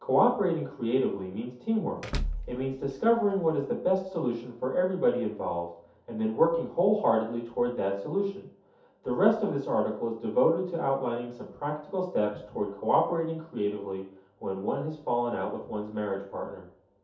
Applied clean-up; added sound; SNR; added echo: none; Door / Car; 7 dB; reverberation time 0.5 s.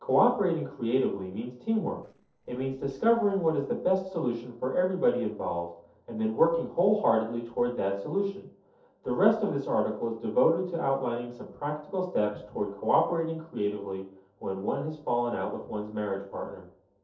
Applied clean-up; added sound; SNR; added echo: neural separator model SepFormer DNS4.